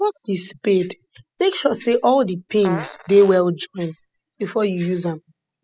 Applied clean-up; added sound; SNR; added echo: classical method spectral subtraction.